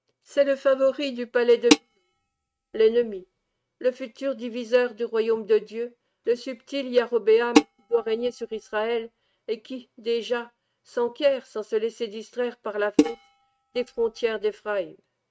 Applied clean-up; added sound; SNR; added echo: neural mask model RNNoise.